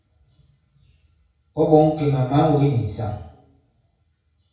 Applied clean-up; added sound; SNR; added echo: none; none; none; reverberation time 0.6 s.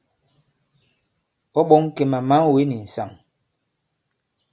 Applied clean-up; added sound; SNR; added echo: none; none; none; none.